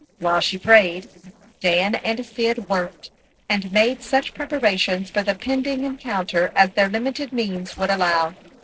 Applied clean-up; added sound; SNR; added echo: neural separator model SepFormer DNS4.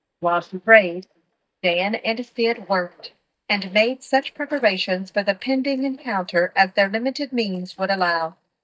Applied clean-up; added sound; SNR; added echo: neural mask model DeepFilterNet 3.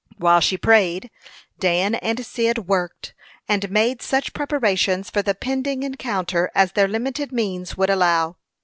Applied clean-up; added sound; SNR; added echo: none; none; none; none.